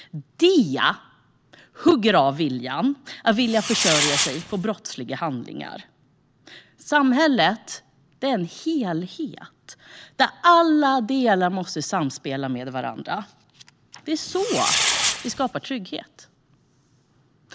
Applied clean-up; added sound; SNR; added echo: none; Fireworks; 1 dB; none.